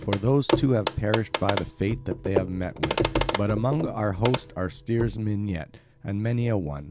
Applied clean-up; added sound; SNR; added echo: none; Clock; 4 dB; none.